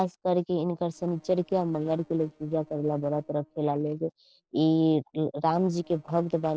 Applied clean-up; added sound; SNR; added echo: neural separator model SepFormer DNS4.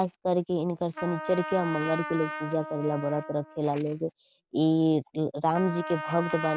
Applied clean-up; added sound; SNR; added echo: none; Trumpet; 11 dB; none.